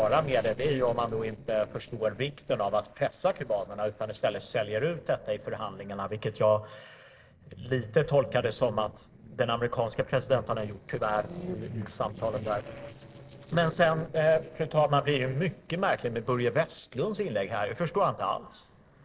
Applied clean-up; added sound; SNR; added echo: neural separator model SepFormer DNS4.